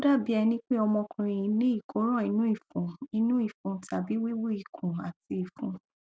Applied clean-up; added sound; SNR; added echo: none; none; none; none.